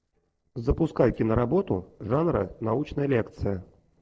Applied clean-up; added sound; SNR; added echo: neural separator model SepFormer DNS4.